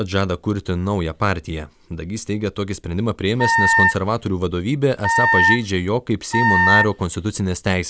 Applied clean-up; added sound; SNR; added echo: none; Wind instrument, woodwind instrument; -3 dB; none.